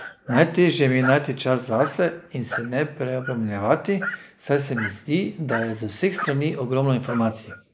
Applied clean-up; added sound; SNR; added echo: neural mask model Resemble Enhance denoiser.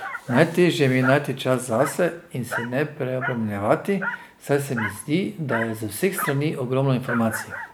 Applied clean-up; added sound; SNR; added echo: none; Dog; 11 dB; none.